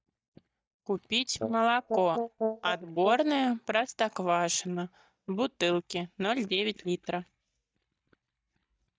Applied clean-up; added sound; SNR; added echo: neural mask model DeepFilterNet 3.